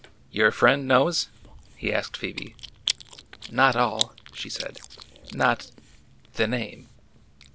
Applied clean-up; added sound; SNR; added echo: none; Chewing, mastication; 12 dB; none.